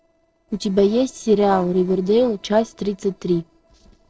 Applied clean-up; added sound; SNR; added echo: neural separator model SepFormer DNS4.